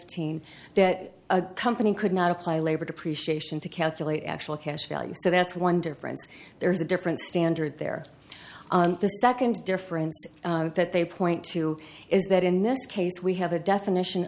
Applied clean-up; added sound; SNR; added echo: none; none; none; none.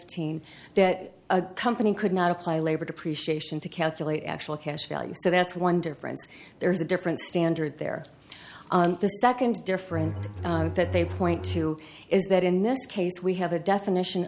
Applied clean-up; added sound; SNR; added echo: none; Bowed string instrument; 5 dB; none.